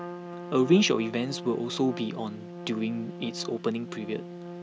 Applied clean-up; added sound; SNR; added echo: none; Trumpet; 11 dB; none.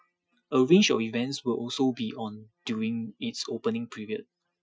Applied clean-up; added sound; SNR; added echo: classical method Wiener filter.